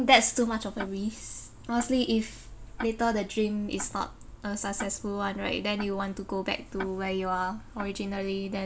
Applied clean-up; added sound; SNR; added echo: none; Tick-tock; 17 dB; none.